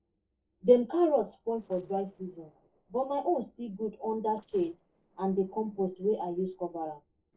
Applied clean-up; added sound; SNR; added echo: neural separator model SepFormer DNS4.